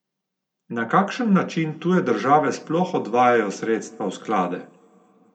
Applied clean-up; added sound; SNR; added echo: none; none; none; reverberation time 1.3 s.